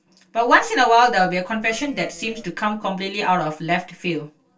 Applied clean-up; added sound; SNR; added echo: neural separator model SepFormer DNS4.